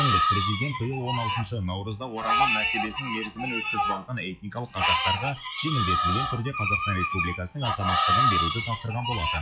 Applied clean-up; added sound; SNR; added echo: classical method log-MMSE.